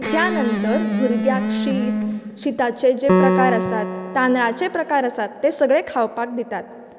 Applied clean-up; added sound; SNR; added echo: none; Electric guitar + Piano; 2 dB; none.